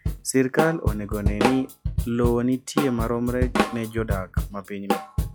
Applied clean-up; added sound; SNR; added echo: classical method log-MMSE.